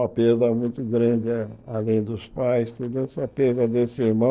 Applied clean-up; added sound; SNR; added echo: neural separator model SepFormer DNS4.